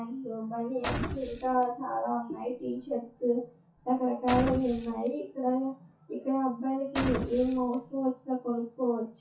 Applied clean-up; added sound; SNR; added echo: classical method WPE with log-MMSE.